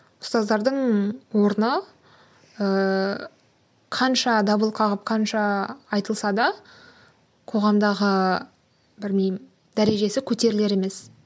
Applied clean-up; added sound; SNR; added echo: none; none; none; none.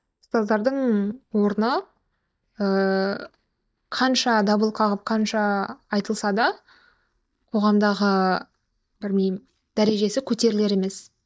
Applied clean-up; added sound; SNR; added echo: neural mask model DeepFilterNet 3.